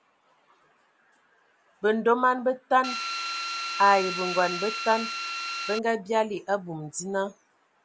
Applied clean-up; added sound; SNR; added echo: none; Drill; 4 dB; none.